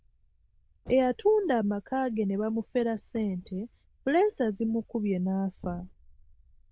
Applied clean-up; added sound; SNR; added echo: neural diffusion model UNIVERSE++.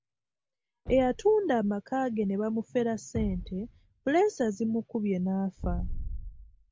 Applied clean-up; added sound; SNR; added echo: none; Thump, thud; 11 dB; none.